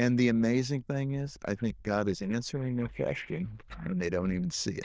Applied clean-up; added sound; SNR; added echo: neural diffusion model UNIVERSE++.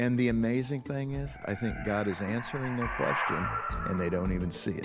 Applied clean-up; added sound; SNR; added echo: none; Animal; 6 dB; none.